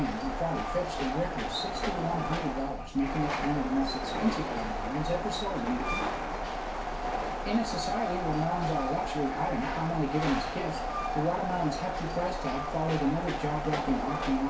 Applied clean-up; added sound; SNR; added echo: none; Train; 2 dB; reverberation time 0.3 s.